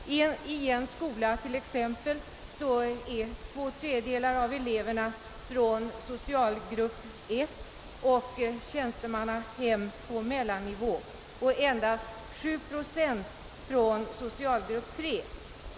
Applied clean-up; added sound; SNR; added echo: none; none; none; none.